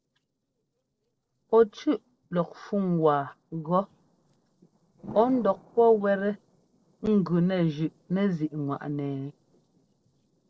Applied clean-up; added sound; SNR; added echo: neural separator model SepFormer DNS4.